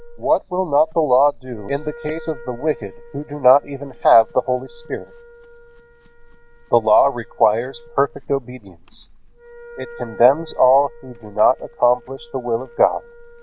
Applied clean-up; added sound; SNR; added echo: none; Wind instrument, woodwind instrument + Chewing, mastication / Livestock, farm animals, working animals; 19 dB; none.